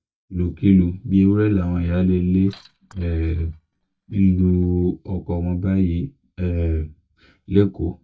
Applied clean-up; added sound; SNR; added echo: neural mask model DeepFilterNet 3.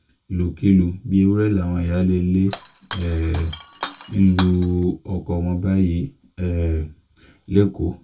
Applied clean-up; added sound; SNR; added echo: none; Shatter; 11 dB; reverberation time 0.2 s.